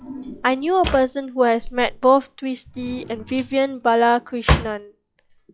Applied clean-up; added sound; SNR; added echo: classical method log-MMSE.